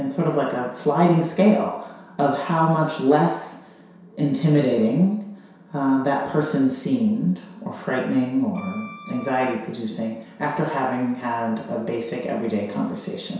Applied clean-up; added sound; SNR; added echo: none; Bowed string instrument; 17 dB; reverberation time 0.7 s.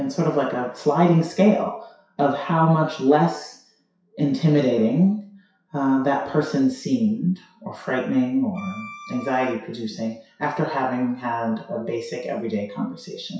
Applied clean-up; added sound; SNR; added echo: classical method WPE with log-MMSE.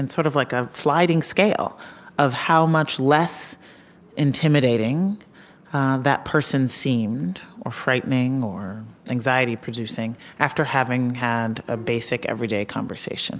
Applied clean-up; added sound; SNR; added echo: none; none; none; none.